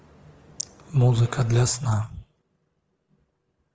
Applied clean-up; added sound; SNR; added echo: none; none; none; none.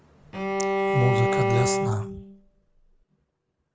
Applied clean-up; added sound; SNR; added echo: none; Bowed string instrument; -3 dB; none.